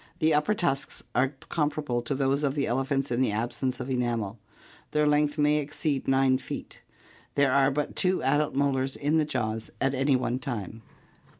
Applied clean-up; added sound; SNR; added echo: none; none; none; none.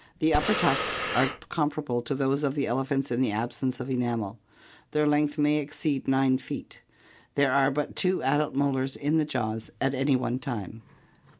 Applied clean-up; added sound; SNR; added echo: none; Breathing; 3 dB; none.